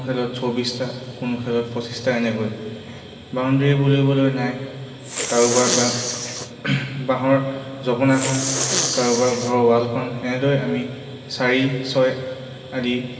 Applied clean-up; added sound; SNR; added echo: none; Respiratory sounds; 6 dB; reverberation time 2.3 s.